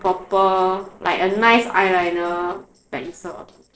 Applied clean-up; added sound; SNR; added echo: neural separator model SepFormer DNS4.